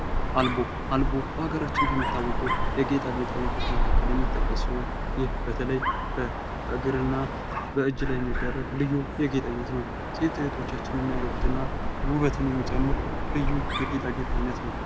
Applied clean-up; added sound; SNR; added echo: none; Dog; -2 dB; none.